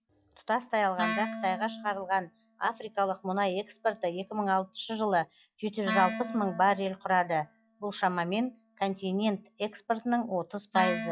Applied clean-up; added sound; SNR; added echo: classical method log-MMSE.